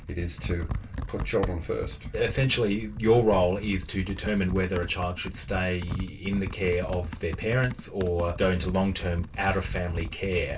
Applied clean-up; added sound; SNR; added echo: none; Computer keyboard; 9 dB; reverberation time 0.2 s.